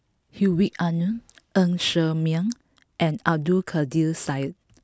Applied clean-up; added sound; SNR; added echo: none; none; none; none.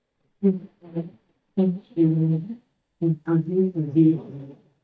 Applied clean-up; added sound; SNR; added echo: neural mask model DeepFilterNet 3.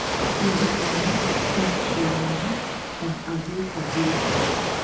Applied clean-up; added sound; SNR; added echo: none; Waves, surf; -4 dB; reverberation time 0.6 s.